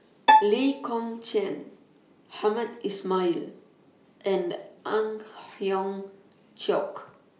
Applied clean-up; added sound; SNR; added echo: none; Bowed string instrument; -4 dB; none.